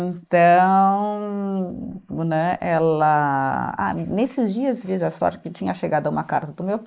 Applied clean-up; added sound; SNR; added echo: neural mask model Resemble Enhance denoiser.